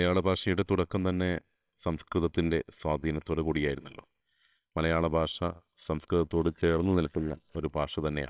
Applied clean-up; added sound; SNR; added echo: neural separator model SepFormer WHAMR!.